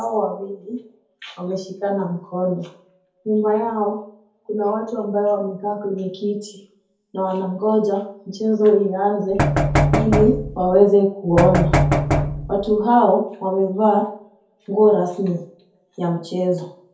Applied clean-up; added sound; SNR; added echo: none; Knock; -1 dB; reverberation time 0.5 s.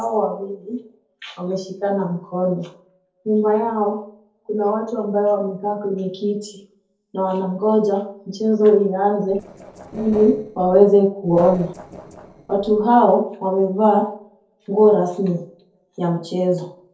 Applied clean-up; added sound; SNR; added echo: neural separator model SepFormer DNS4.